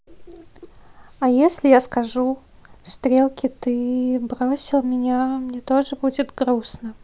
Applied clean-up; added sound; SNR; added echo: none; none; none; none.